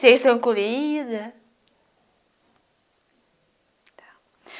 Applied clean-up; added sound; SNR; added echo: none; none; none; none.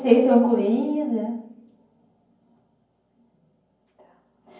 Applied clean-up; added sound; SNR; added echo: none; none; none; reverberation time 0.9 s.